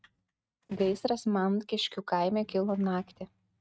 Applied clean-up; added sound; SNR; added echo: neural mask model RNNoise.